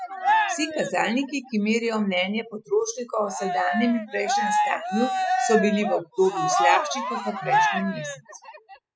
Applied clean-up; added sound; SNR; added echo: classical method spectral subtraction.